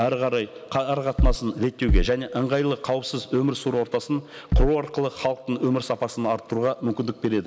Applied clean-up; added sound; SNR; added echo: none; Bass drum; -4 dB; none.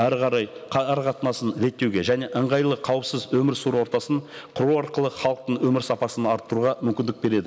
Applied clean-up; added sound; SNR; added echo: none; none; none; none.